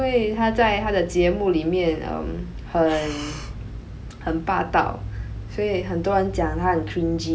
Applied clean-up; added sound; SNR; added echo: none; Breathing; 16 dB; none.